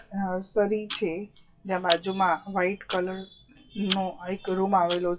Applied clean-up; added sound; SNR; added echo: classical method WPE with log-MMSE.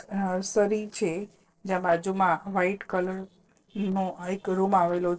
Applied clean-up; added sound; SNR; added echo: neural separator model SepFormer DNS4.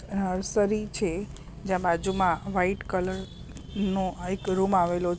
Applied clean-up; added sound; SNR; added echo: none; none; none; none.